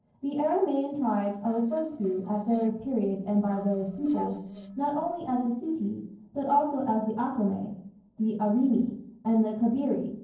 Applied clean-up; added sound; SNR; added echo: neural separator model SepFormer DNS4.